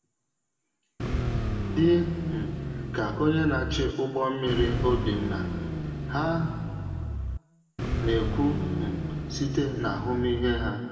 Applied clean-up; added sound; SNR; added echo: none; Car; 1 dB; reverberation time 1.9 s.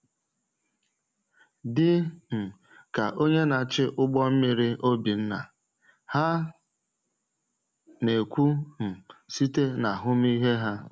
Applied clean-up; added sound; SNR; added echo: none; none; none; none.